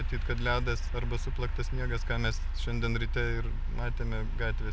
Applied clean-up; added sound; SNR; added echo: none; none; none; none.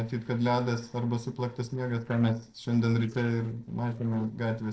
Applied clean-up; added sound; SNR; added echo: neural separator model SepFormer DNS4.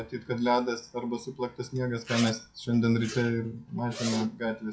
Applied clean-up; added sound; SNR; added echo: classical method WPE with log-MMSE.